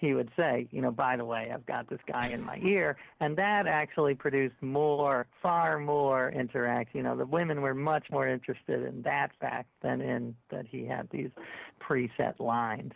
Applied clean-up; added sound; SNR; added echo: none; none; none; none.